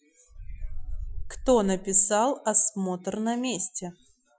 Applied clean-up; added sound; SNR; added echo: classical method Wiener filter.